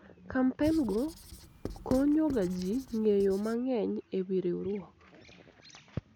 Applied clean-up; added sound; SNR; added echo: none; Writing; 13 dB; none.